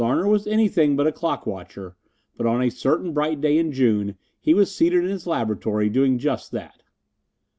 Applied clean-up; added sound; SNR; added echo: none; none; none; none.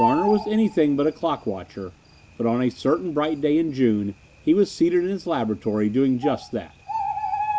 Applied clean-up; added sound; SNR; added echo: none; Bird; 9 dB; none.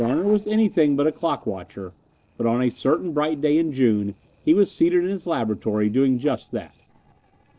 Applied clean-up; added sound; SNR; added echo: neural separator model SepFormer DNS4.